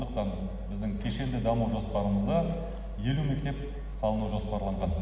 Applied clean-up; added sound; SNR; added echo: none; none; none; none.